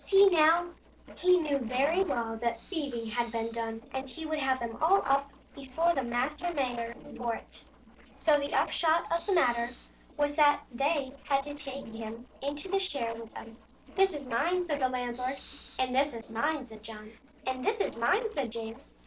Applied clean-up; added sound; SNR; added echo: neural separator model SepFormer DNS4.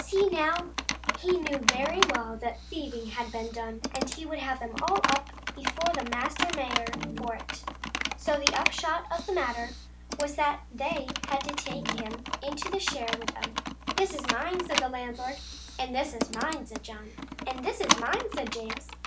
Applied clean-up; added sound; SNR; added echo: none; Computer keyboard + Organ; 1 dB; none.